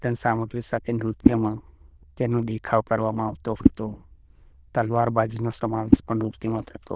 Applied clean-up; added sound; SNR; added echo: neural diffusion model UNIVERSE++.